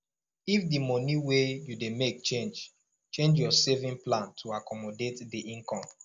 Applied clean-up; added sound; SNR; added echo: none; none; none; none.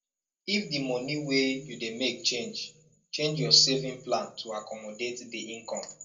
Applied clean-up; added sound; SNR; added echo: none; none; none; reverberation time 0.2 s.